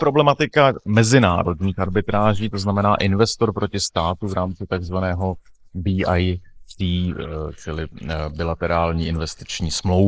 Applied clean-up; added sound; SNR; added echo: neural mask model Resemble Enhance denoiser.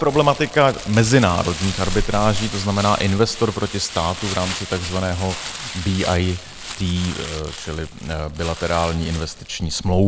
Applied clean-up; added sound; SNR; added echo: none; Crumpling, crinkling; 9 dB; none.